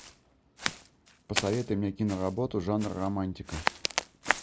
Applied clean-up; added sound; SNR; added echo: none; Walk, footsteps; 4 dB; none.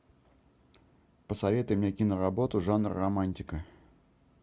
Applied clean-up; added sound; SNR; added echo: none; none; none; none.